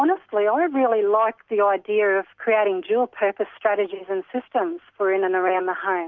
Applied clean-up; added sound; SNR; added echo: none; none; none; none.